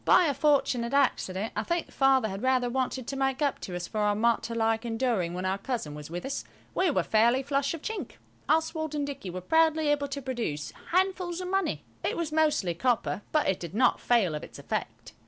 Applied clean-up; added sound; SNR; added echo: none; none; none; none.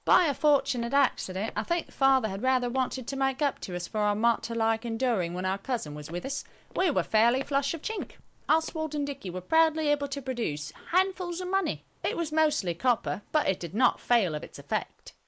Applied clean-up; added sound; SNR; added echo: neural mask model Resemble Enhance denoiser.